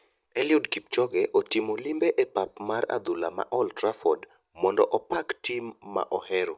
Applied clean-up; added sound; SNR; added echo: none; none; none; none.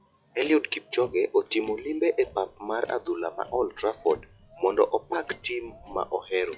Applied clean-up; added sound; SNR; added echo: classical method log-MMSE.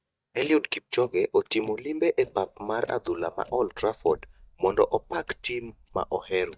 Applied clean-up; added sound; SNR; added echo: neural mask model DeepFilterNet 3.